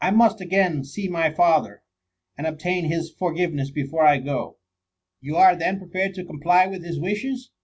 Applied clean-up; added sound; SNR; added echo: none; none; none; none.